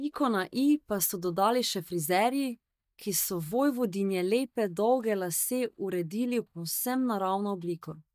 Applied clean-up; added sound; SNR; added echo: neural mask model DeepFilterNet 3.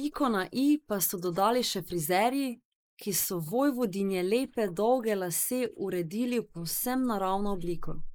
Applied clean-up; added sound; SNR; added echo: neural mask model Resemble Enhance denoiser.